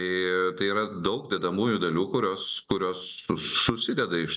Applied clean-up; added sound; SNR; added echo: none; none; none; none.